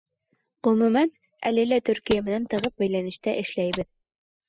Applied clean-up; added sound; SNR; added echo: classical method spectral subtraction.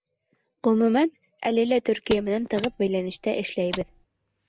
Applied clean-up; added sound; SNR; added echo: none; Mechanisms; 15 dB; none.